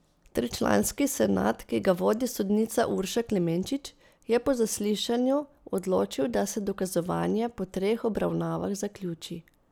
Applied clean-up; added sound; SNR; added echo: none; none; none; none.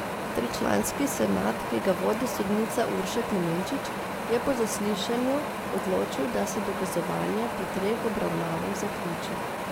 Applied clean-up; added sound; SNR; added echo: none; Wind; 3 dB; none.